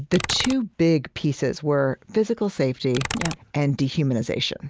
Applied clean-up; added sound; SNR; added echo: none; Computer keyboard; 12 dB; none.